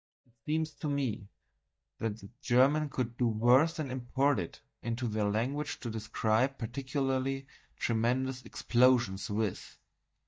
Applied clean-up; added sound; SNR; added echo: neural mask model DeepFilterNet 3.